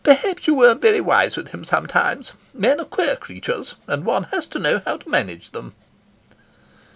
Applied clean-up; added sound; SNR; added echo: none; none; none; none.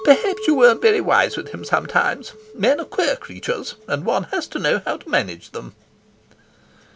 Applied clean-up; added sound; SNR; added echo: none; Chink, clink; 17 dB; none.